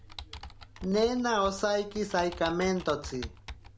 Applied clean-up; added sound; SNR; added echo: none; Computer keyboard; 14 dB; none.